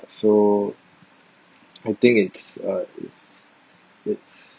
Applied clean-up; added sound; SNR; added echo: none; none; none; none.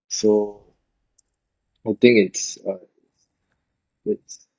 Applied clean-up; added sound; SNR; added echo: neural mask model DeepFilterNet 3.